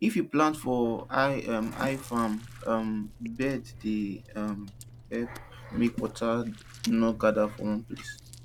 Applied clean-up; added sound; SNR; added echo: none; Chewing, mastication + Water / Splash, splatter; 16 dB; none.